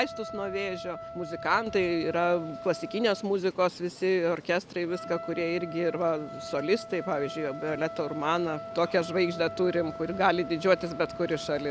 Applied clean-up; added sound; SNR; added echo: none; Trumpet; 12 dB; none.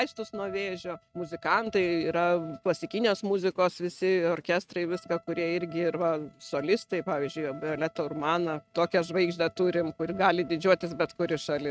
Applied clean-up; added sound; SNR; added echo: neural mask model RNNoise.